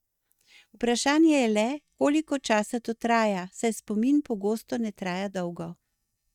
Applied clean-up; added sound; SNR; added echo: neural mask model DeepFilterNet 3.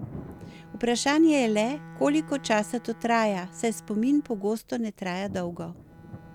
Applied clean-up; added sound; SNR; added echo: none; Thunder + Bowed string instrument; 18 dB; none.